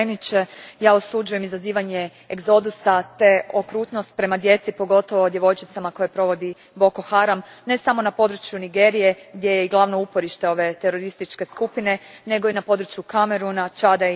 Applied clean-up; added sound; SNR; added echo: none; none; none; none.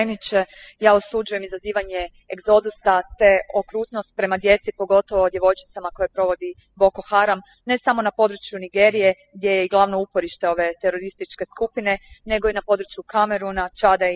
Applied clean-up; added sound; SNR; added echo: classical method spectral subtraction.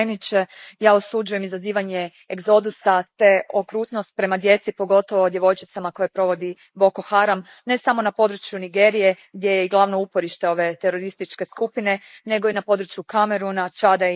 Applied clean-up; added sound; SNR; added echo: neural mask model Resemble Enhance denoiser.